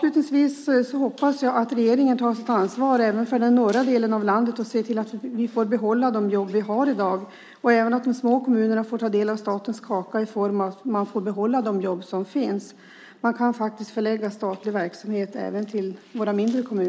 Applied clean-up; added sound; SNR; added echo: none; none; none; none.